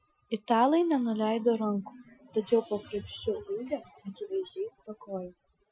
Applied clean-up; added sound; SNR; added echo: classical method Wiener filter.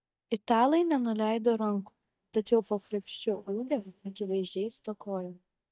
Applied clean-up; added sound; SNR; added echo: neural mask model DeepFilterNet 3.